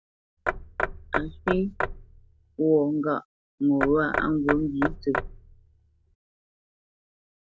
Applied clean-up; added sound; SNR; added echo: none; Knock / Wood; 4 dB; none.